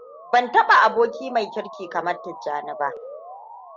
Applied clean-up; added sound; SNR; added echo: none; Motor vehicle (road) / Siren; 15 dB; none.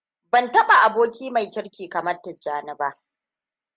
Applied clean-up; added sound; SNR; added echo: none; none; none; none.